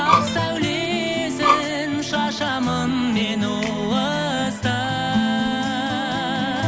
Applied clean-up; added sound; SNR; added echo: none; Bowed string instrument; 0 dB; none.